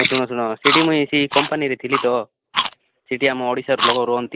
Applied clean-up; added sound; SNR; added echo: neural mask model Resemble Enhance denoiser.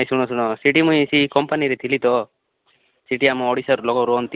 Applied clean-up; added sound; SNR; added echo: none; none; none; none.